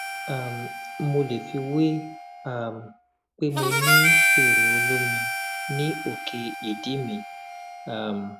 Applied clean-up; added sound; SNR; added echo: none; Harmonica; -3 dB; none.